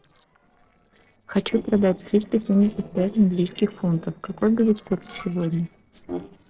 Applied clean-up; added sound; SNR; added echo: neural separator model SepFormer DNS4.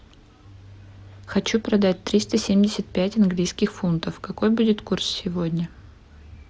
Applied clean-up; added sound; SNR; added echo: none; none; none; none.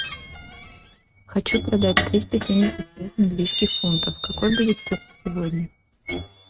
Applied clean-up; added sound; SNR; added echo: neural mask model RNNoise.